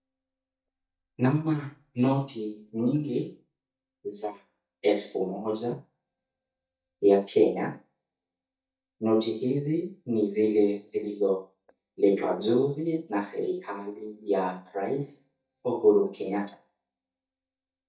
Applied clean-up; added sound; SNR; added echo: neural mask model DeepFilterNet 3.